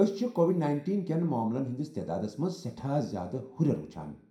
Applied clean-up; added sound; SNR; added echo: none; none; none; reverberation time 0.5 s.